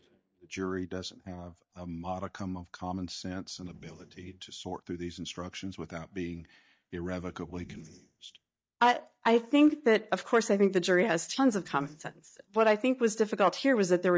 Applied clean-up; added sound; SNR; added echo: neural mask model DeepFilterNet 3.